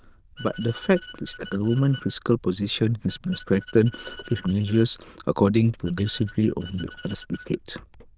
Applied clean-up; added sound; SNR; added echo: neural diffusion model UNIVERSE++.